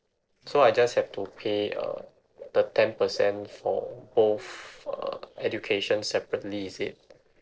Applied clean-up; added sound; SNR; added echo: neural separator model SepFormer DNS4.